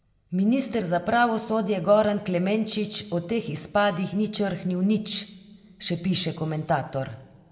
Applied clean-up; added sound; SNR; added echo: none; none; none; reverberation time 1.0 s.